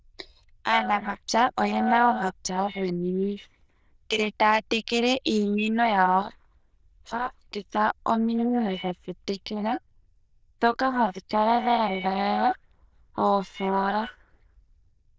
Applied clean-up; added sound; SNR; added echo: neural diffusion model UNIVERSE++.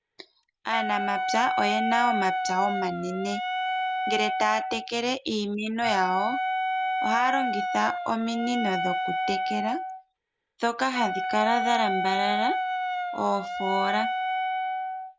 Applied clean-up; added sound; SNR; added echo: none; Wind instrument, woodwind instrument; 0 dB; none.